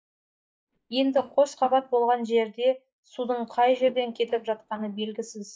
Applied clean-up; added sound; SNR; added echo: neural mask model DeepFilterNet 3.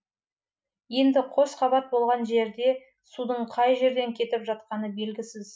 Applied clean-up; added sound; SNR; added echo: none; none; none; none.